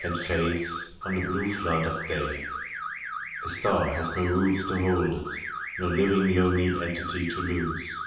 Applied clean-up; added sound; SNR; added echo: none; Alarm / Car; 7 dB; reverberation time 0.9 s.